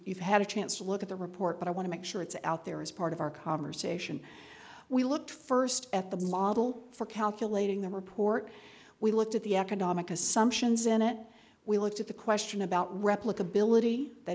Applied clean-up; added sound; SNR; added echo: neural mask model Resemble Enhance denoiser.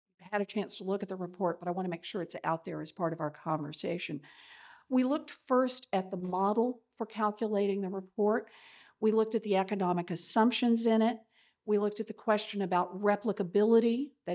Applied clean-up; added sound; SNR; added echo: neural mask model DeepFilterNet 3.